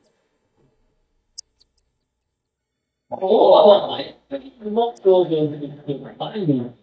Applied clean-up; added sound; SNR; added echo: neural mask model DeepFilterNet 3.